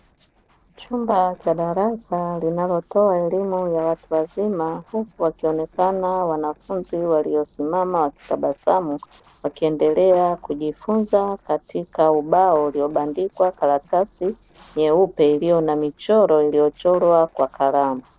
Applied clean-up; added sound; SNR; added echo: neural separator model SepFormer DNS4.